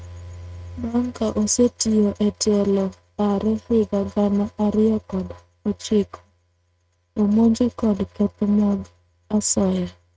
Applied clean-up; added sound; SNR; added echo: neural mask model RNNoise.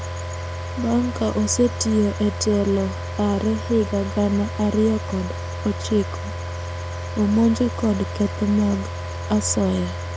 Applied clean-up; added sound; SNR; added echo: none; Car; 6 dB; none.